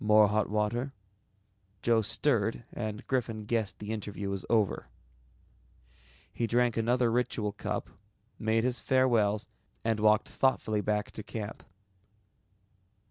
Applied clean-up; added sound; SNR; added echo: none; none; none; none.